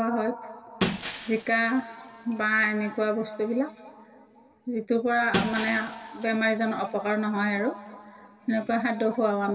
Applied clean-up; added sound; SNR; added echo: none; Shatter; 10 dB; reverberation time 2.3 s.